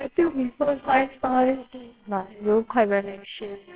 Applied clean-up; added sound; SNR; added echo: neural separator model SepFormer WHAMR!.